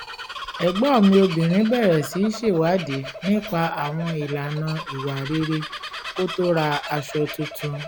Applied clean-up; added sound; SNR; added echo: none; Bird vocalization, bird call, bird song; 12 dB; none.